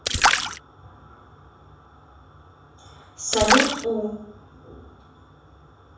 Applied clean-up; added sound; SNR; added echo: none; Splash, splatter; -4 dB; reverberation time 0.7 s.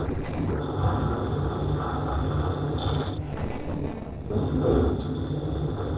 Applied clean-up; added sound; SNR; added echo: neural separator model SepFormer DNS4.